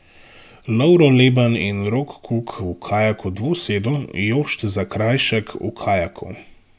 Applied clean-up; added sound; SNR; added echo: none; none; none; none.